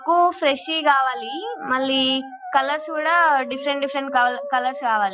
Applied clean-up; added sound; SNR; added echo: classical method Wiener filter.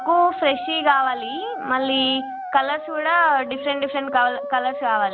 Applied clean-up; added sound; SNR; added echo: none; Musical instrument; 10 dB; none.